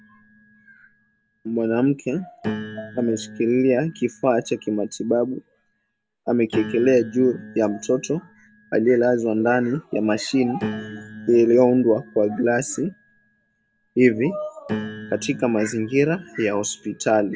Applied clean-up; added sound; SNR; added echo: none; Piano; 15 dB; none.